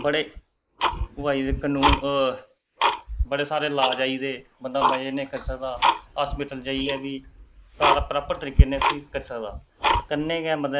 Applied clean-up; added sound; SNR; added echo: neural mask model Resemble Enhance denoiser.